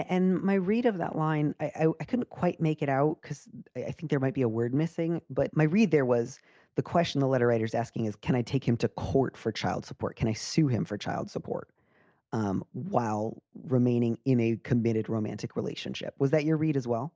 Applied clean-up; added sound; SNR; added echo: none; none; none; none.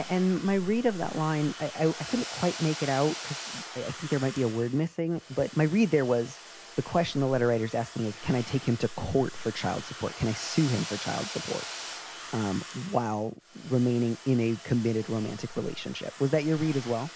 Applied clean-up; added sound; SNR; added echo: none; Domestic sounds, home sounds; 13 dB; none.